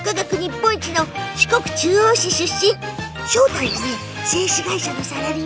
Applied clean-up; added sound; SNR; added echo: none; none; none; none.